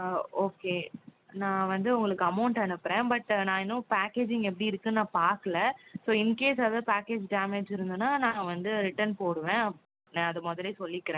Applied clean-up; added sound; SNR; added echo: none; none; none; none.